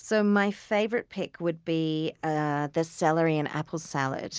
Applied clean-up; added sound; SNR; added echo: none; none; none; none.